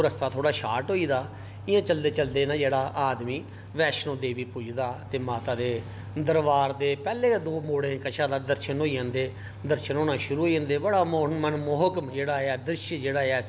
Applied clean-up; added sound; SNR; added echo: none; none; none; none.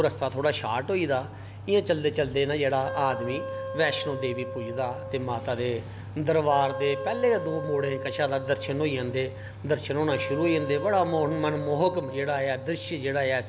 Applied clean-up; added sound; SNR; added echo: none; Wind instrument, woodwind instrument; 9 dB; none.